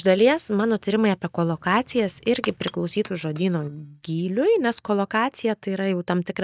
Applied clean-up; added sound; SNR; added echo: neural mask model DeepFilterNet 3.